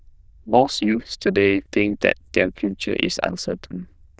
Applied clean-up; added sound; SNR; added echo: neural diffusion model UNIVERSE++.